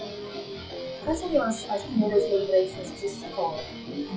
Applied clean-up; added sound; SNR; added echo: classical method WPE with log-MMSE.